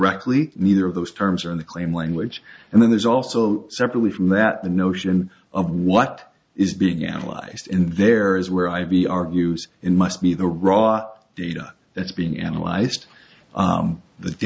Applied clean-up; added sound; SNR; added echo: none; none; none; none.